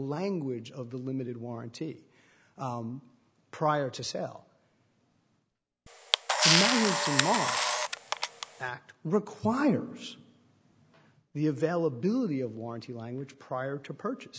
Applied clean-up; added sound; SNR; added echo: none; Camera; -5 dB; none.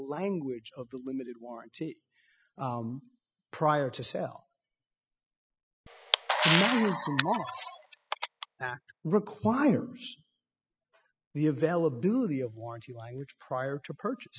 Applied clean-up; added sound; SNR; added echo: classical method spectral subtraction.